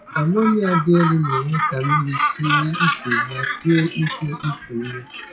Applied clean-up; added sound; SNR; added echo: classical method WPE with log-MMSE.